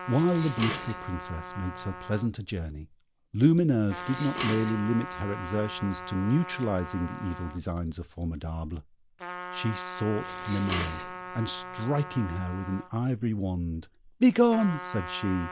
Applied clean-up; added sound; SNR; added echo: none; Dishes, pots, and pans + Trumpet; 11 dB; none.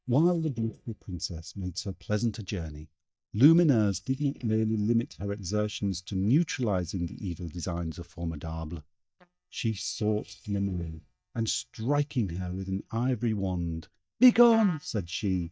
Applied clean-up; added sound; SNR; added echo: neural mask model DeepFilterNet 3.